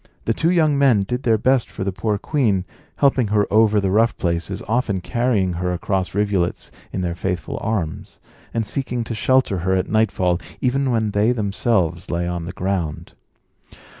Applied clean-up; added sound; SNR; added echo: none; none; none; none.